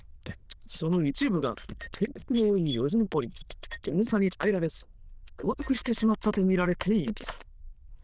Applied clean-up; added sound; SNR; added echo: neural diffusion model UNIVERSE++.